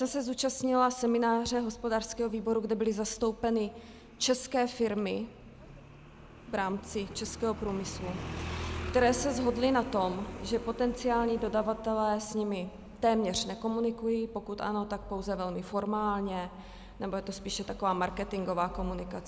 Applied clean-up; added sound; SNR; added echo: none; Motorcycle; 14 dB; none.